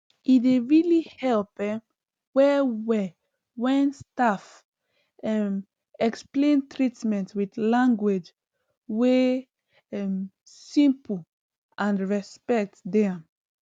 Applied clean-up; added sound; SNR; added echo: none; none; none; none.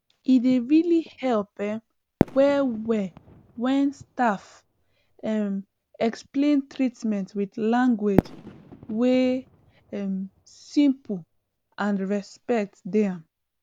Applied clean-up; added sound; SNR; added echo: none; Fireworks; 11 dB; none.